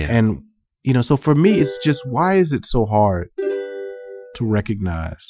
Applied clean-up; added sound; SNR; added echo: classical method Wiener filter.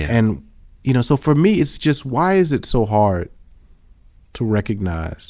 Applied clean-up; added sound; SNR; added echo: none; none; none; none.